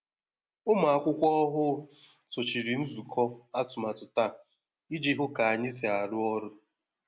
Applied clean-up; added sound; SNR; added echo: none; none; none; none.